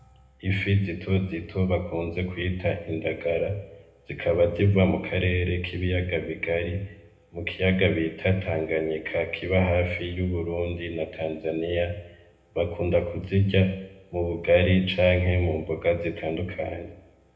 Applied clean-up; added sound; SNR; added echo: none; none; none; reverberation time 0.9 s.